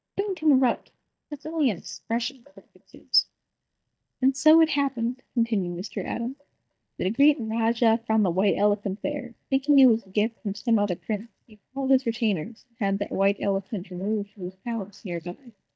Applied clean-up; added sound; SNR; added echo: neural mask model DeepFilterNet 3.